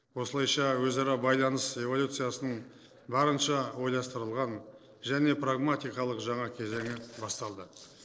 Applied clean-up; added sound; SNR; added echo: neural separator model SepFormer DNS4.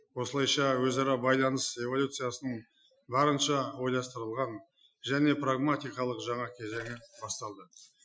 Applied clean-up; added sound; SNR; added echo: classical method Wiener filter.